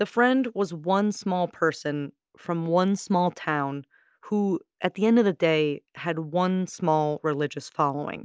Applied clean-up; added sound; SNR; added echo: none; none; none; none.